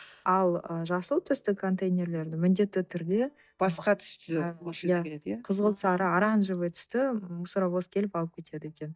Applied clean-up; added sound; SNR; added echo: neural mask model DeepFilterNet 3.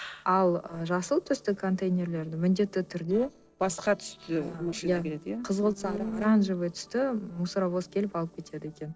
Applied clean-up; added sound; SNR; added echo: neural separator model SepFormer DNS4.